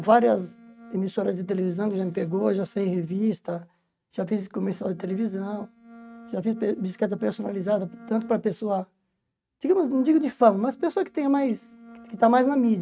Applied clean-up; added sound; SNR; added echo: neural mask model RNNoise.